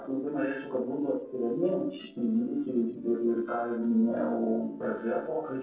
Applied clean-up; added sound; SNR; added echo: neural separator model SepFormer DNS4.